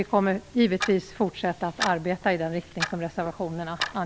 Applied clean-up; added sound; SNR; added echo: none; Clock; 10 dB; none.